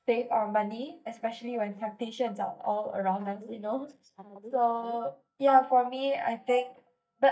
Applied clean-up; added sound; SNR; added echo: neural mask model DeepFilterNet 3.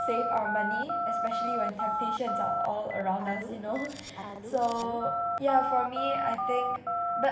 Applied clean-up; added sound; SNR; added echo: none; Telephone; 0 dB; reverberation time 1.1 s.